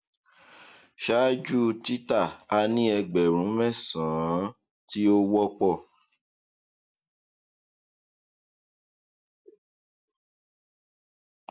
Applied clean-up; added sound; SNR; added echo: none; none; none; none.